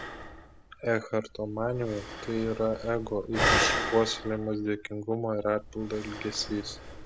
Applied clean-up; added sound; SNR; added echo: none; Breathing; 3 dB; none.